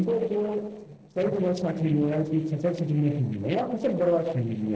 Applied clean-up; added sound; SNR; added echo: neural separator model SepFormer DNS4.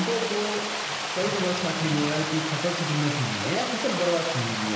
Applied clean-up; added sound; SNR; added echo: none; Water; 2 dB; reverberation time 0.8 s.